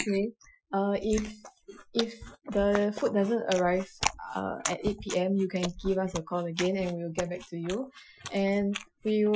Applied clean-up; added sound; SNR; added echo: classical method Wiener filter.